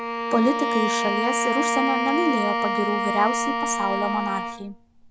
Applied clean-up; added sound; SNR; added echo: none; Bowed string instrument; 0 dB; none.